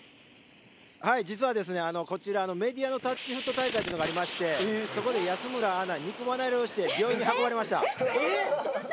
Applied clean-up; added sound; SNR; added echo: none; Fire; 12 dB; none.